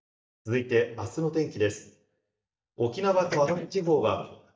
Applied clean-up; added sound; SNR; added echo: neural mask model DeepFilterNet 3.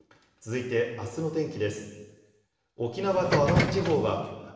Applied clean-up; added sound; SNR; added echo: none; Subway, metro, underground; -1 dB; reverberation time 1.1 s.